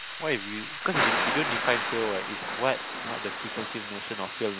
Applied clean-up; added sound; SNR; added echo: none; Thunder / Rain; -1 dB; none.